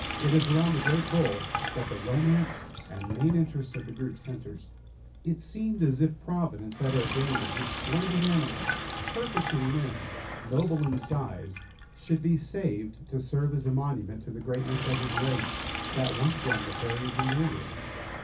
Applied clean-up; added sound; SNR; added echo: none; Sink (filling or washing); 7 dB; reverberation time 0.3 s.